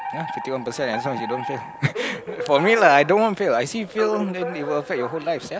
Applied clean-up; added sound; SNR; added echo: none; Alarm; 10 dB; none.